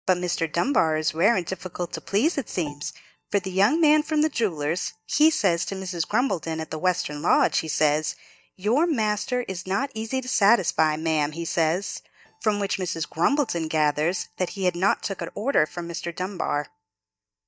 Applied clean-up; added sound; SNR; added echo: neural mask model DeepFilterNet 3.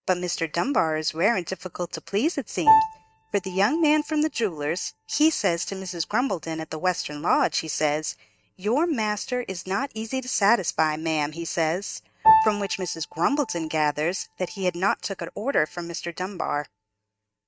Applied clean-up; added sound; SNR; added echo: neural mask model RNNoise.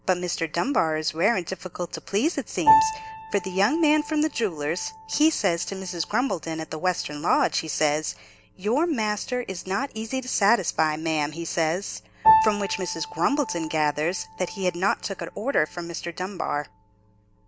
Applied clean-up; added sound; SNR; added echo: none; Piano; 5 dB; none.